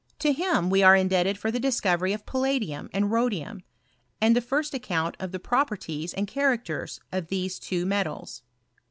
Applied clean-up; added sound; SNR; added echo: none; none; none; none.